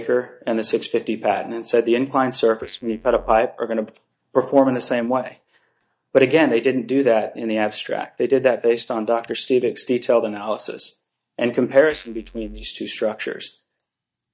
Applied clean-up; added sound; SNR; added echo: neural mask model DeepFilterNet 3.